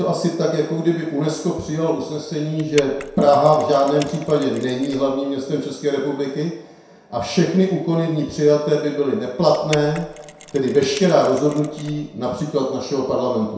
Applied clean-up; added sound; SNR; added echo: none; Mechanisms; 18 dB; reverberation time 0.7 s.